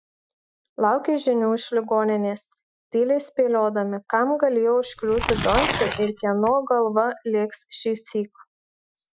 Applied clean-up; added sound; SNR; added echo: classical method Wiener filter.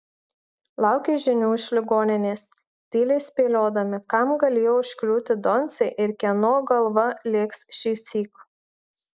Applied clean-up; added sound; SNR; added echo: none; none; none; none.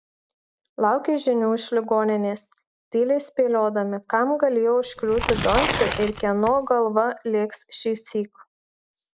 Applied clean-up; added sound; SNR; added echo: none; Tearing; 4 dB; none.